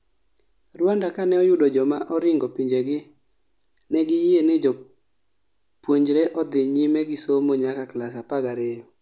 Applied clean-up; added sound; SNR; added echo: none; none; none; none.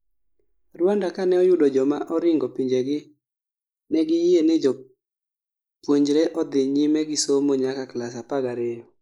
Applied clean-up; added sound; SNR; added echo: neural mask model Resemble Enhance denoiser.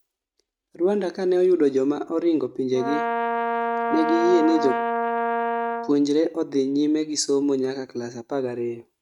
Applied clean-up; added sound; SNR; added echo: neural mask model RNNoise.